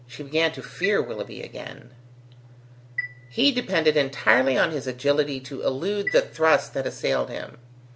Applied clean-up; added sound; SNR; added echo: none; Chime; 14 dB; none.